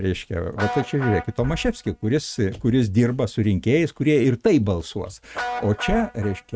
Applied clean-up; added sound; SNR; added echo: neural mask model RNNoise.